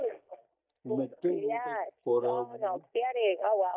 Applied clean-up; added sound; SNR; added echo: neural mask model DeepFilterNet 3.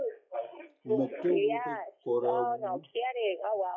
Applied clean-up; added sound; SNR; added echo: classical method WPE with log-MMSE.